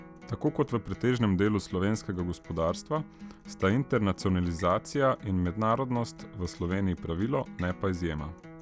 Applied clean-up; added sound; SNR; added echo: none; Acoustic guitar; 18 dB; none.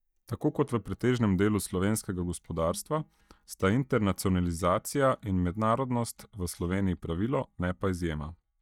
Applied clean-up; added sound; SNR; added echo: neural mask model DeepFilterNet 3.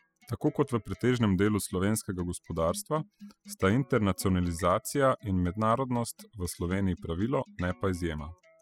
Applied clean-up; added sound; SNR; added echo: classical method spectral subtraction.